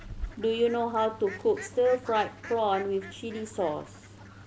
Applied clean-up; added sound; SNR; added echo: none; Fowl; 15 dB; none.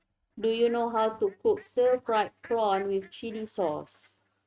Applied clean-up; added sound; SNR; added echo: neural mask model RNNoise.